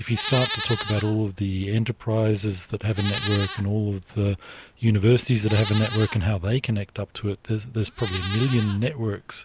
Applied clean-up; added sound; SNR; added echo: none; Livestock, farm animals, working animals; 11 dB; none.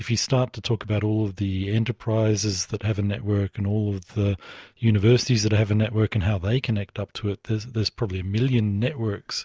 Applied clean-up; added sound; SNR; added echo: none; none; none; none.